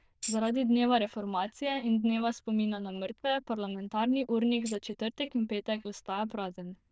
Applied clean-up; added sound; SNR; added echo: neural diffusion model UNIVERSE++.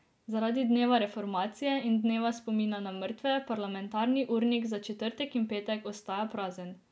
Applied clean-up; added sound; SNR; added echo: none; none; none; none.